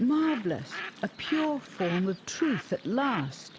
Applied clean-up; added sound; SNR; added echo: none; Bird; 12 dB; none.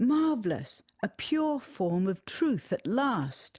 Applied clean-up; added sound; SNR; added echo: none; none; none; none.